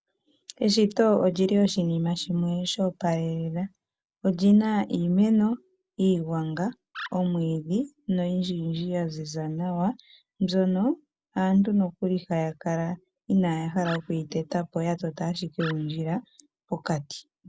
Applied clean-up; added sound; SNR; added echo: none; Animal; 17 dB; none.